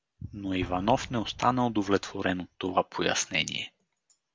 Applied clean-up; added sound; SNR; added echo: none; Explosion; 19 dB; none.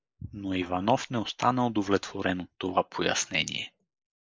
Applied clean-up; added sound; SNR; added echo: neural mask model Resemble Enhance denoiser.